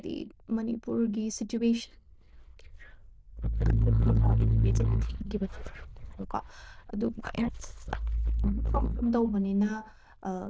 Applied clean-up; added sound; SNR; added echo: neural diffusion model UNIVERSE++.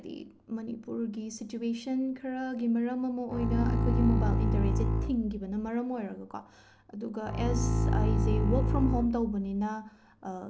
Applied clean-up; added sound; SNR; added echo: none; Bowed string instrument; -5 dB; none.